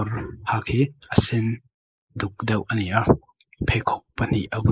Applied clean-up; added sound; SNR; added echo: neural mask model Resemble Enhance denoiser.